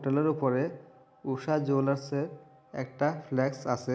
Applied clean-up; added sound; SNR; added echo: none; none; none; none.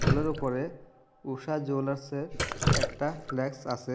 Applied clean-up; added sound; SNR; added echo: none; Drip; 0 dB; none.